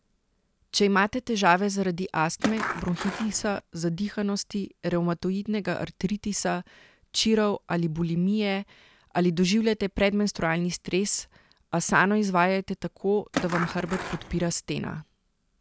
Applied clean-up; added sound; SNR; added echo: none; Skateboard; 6 dB; none.